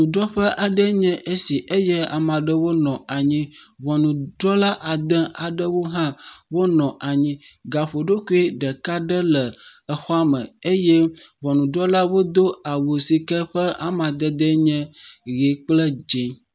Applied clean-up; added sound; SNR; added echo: none; none; none; none.